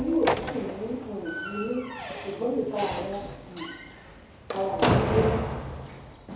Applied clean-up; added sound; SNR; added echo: none; Slam; 0 dB; reverberation time 2.0 s.